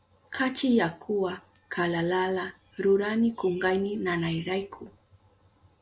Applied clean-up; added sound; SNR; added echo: none; none; none; none.